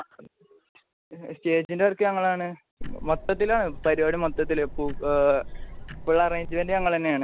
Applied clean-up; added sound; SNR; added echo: none; Tick-tock; 8 dB; none.